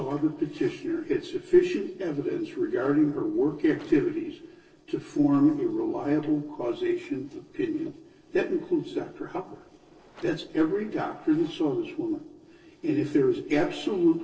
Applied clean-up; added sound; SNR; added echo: neural separator model SepFormer DNS4.